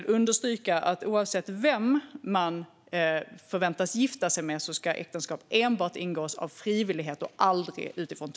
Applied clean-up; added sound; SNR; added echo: none; none; none; none.